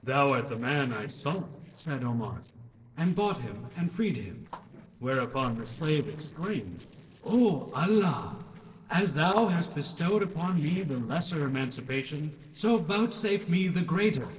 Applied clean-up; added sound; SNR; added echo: neural separator model SepFormer DNS4.